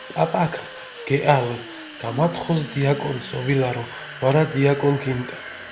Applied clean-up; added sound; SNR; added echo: none; Domestic sounds, home sounds; 13 dB; none.